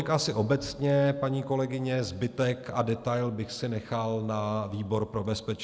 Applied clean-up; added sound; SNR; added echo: none; none; none; none.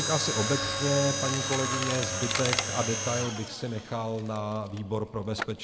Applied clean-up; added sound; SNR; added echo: none; Mechanisms; 2 dB; none.